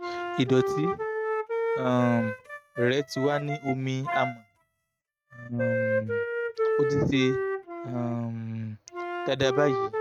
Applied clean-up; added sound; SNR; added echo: neural mask model RNNoise.